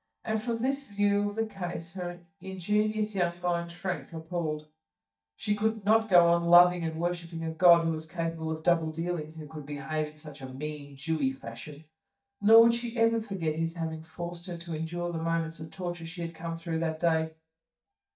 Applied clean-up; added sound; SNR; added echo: neural mask model DeepFilterNet 3.